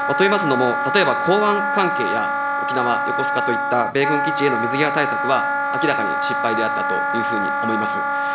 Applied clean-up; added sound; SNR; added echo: none; Wind instrument, woodwind instrument; -1 dB; none.